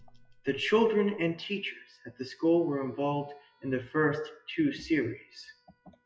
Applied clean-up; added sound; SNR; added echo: classical method log-MMSE.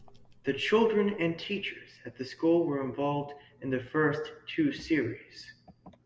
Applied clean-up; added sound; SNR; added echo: none; none; none; none.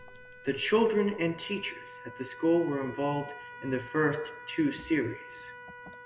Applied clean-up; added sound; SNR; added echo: none; Trumpet; 16 dB; none.